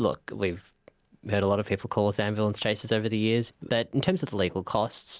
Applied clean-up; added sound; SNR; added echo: none; none; none; none.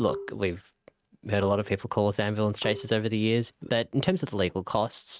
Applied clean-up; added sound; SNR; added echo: neural mask model RNNoise.